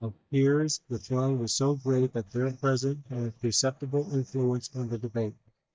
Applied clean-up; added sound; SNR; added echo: neural mask model DeepFilterNet 3.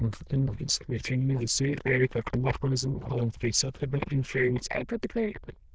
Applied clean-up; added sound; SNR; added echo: neural diffusion model UNIVERSE++.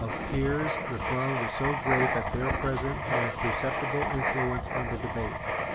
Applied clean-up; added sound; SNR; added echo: none; Writing; -1 dB; none.